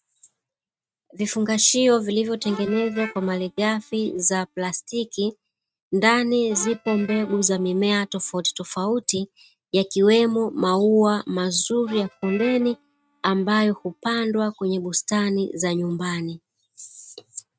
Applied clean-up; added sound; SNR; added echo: neural mask model RNNoise.